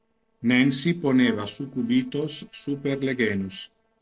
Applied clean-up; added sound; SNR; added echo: neural separator model SepFormer DNS4.